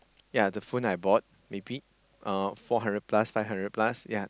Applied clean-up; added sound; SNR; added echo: none; none; none; none.